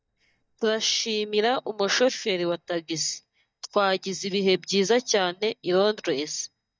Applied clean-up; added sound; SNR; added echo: neural mask model DeepFilterNet 3.